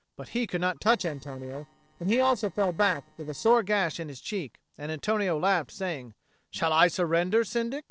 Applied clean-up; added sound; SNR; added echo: neural separator model SepFormer DNS4.